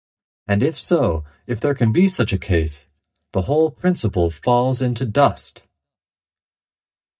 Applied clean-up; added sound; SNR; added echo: neural mask model DeepFilterNet 3.